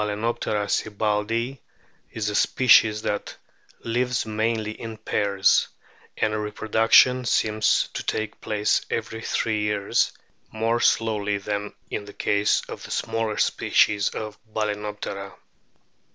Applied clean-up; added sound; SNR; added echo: none; none; none; none.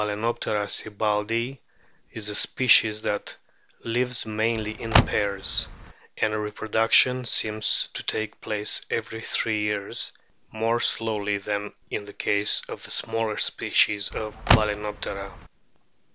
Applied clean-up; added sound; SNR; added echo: none; Car; -1 dB; none.